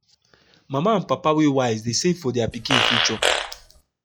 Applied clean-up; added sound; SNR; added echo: classical method log-MMSE.